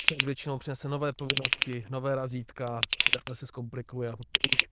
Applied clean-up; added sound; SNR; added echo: neural diffusion model UNIVERSE++.